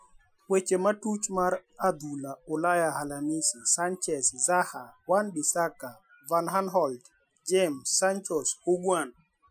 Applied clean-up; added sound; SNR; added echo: classical method Wiener filter.